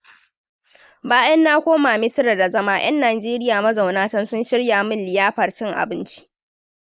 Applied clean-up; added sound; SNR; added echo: neural mask model Resemble Enhance denoiser.